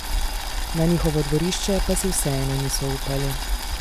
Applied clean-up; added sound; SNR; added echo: none; Boiling; 1 dB; none.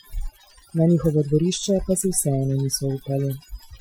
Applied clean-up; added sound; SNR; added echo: classical method Wiener filter.